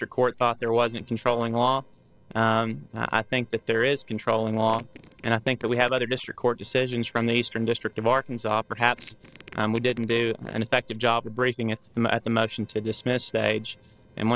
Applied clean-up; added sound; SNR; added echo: neural separator model SepFormer DNS4.